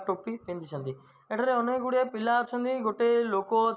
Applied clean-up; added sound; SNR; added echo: none; none; none; none.